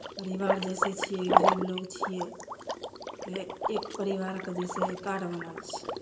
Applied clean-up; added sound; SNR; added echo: none; Liquid; -3 dB; reverberation time 0.7 s.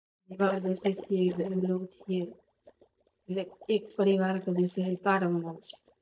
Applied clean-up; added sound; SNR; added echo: neural mask model DeepFilterNet 3.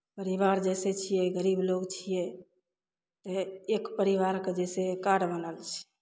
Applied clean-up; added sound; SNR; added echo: none; none; none; none.